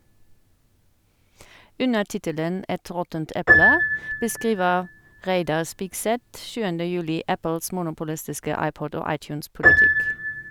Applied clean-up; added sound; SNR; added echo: none; Piano; -1 dB; none.